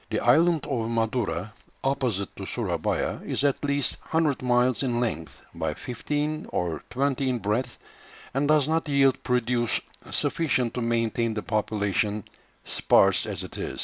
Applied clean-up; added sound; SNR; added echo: none; none; none; none.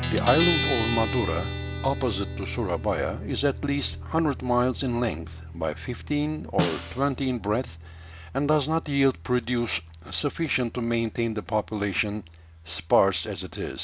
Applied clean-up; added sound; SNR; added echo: none; Snare drum + Guitar; 7 dB; none.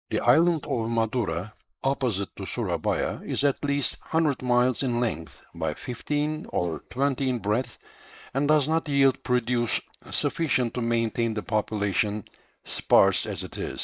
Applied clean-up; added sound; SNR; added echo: neural mask model Resemble Enhance denoiser.